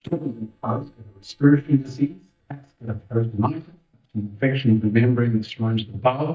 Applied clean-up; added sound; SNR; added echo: neural mask model DeepFilterNet 3.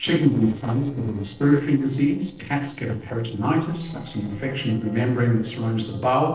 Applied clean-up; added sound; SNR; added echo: neural separator model SepFormer DNS4.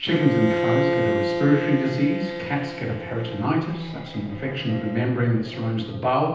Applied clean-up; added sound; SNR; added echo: none; Bowed string instrument; 4 dB; reverberation time 0.9 s.